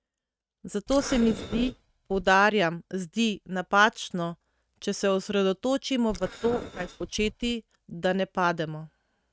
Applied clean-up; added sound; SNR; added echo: neural mask model RNNoise.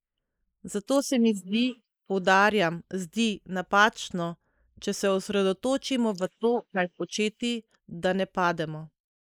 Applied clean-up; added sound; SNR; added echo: neural mask model Resemble Enhance denoiser.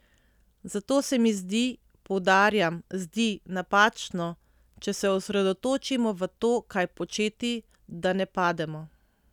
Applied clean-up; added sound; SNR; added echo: none; none; none; none.